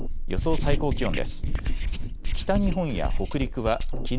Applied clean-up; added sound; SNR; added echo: none; Writing + Drum kit; -5 dB; none.